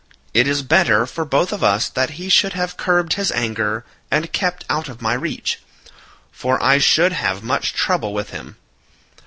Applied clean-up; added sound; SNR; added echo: none; none; none; none.